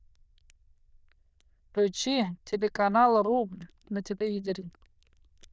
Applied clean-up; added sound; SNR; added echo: neural diffusion model UNIVERSE++.